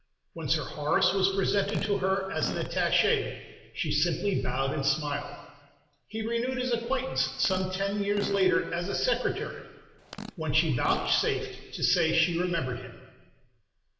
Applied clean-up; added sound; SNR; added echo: none; Fart; 15 dB; reverberation time 1.4 s.